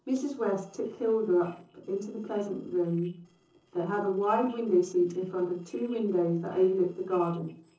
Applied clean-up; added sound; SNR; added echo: neural separator model SepFormer DNS4.